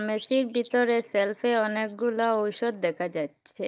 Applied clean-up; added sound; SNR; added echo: neural mask model DeepFilterNet 3.